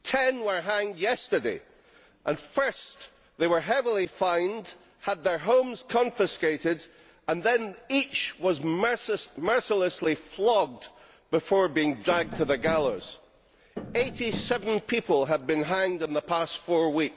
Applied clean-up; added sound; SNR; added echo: none; Tap; 11 dB; none.